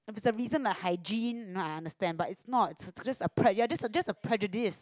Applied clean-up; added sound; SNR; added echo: none; none; none; none.